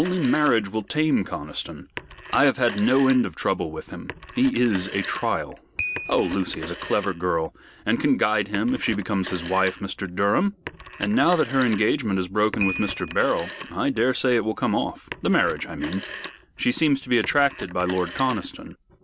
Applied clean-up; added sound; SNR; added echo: none; Telephone + Piano; 14 dB; none.